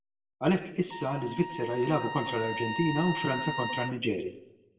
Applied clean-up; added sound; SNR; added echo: none; Trumpet; 6 dB; reverberation time 0.6 s.